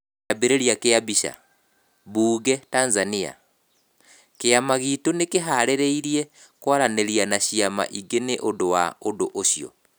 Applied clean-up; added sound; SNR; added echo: none; none; none; none.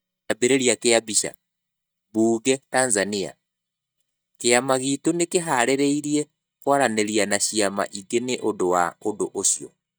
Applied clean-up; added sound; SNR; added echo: neural mask model DeepFilterNet 3.